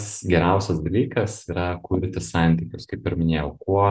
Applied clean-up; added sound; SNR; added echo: none; none; none; none.